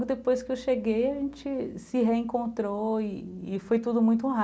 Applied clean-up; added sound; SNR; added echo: none; none; none; none.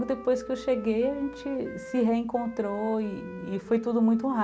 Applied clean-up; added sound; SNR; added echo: none; Wind instrument, woodwind instrument; 17 dB; none.